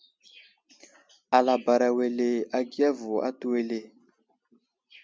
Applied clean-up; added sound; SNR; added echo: none; none; none; none.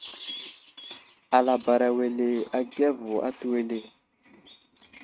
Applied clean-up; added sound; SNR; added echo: neural mask model RNNoise.